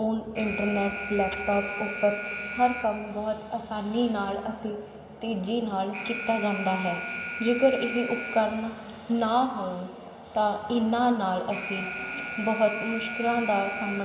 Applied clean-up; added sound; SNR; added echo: none; Alarm; 10 dB; reverberation time 2.9 s.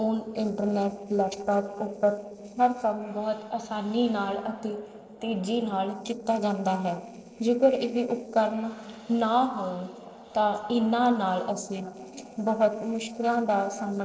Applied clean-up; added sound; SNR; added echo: neural separator model SepFormer DNS4.